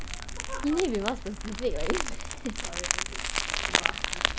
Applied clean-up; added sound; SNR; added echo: none; Crumpling, crinkling; -3 dB; none.